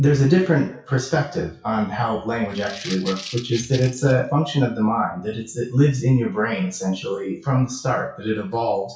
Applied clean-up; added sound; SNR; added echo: classical method WPE with log-MMSE.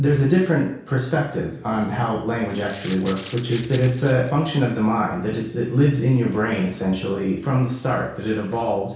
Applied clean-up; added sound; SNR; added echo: none; Rattle (instrument); 16 dB; reverberation time 0.6 s.